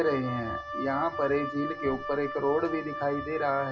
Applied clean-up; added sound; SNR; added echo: none; Wind instrument, woodwind instrument; 7 dB; reverberation time 0.2 s.